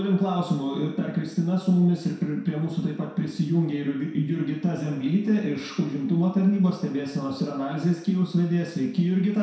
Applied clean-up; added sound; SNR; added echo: none; none; none; reverberation time 0.7 s.